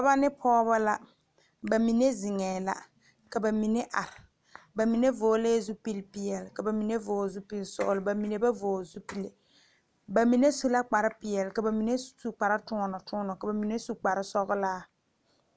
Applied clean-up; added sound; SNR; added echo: none; none; none; none.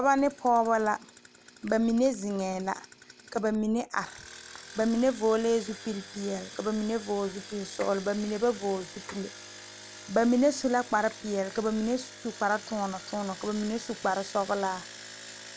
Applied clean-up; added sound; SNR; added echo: none; Engine; 17 dB; none.